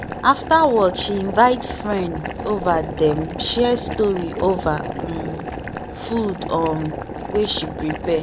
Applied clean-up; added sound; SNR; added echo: none; Boiling; 8 dB; none.